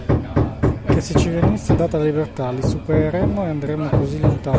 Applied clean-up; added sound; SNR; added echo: none; Hammer; -2 dB; none.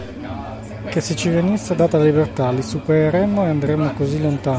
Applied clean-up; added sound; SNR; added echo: none; none; none; none.